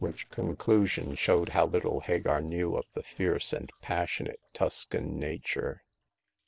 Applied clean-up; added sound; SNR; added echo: neural separator model SepFormer DNS4.